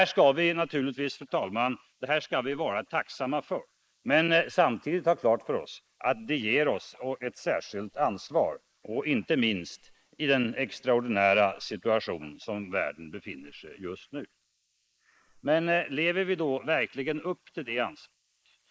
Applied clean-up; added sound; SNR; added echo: neural mask model Resemble Enhance denoiser.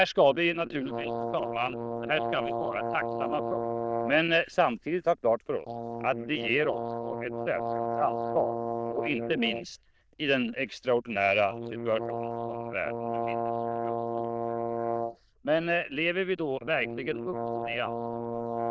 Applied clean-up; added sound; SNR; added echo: neural diffusion model UNIVERSE++.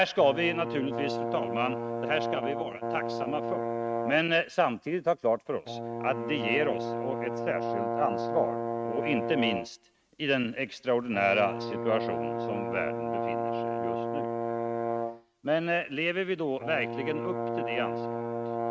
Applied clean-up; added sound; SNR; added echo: neural mask model RNNoise.